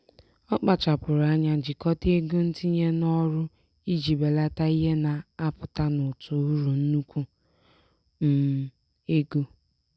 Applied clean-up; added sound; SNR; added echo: none; none; none; none.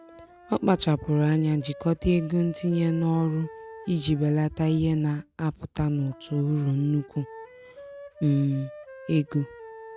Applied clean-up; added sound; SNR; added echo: none; Wind instrument, woodwind instrument; 19 dB; none.